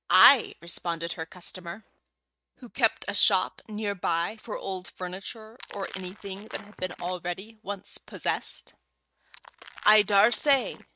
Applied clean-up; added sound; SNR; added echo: neural mask model RNNoise.